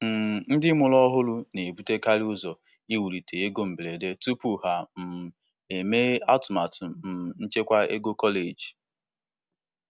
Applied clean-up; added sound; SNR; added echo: none; none; none; none.